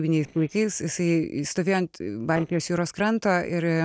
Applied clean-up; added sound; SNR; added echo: neural separator model SepFormer DNS4.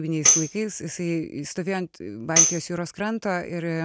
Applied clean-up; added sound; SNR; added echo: none; Tambourine; -3 dB; none.